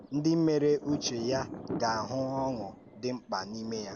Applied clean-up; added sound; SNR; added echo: none; Thunder; 12 dB; none.